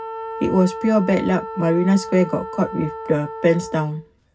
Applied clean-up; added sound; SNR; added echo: none; Wind instrument, woodwind instrument; 11 dB; reverberation time 0.4 s.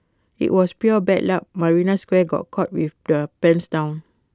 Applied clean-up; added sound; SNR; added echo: none; none; none; none.